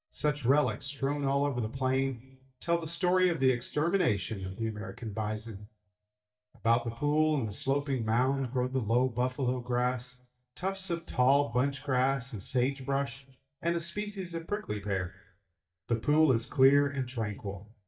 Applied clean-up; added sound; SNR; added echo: neural mask model DeepFilterNet 3.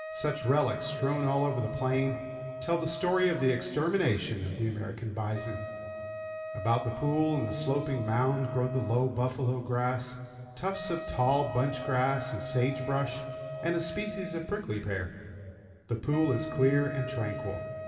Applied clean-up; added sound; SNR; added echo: none; Wind instrument, woodwind instrument; 10 dB; reverberation time 2.5 s.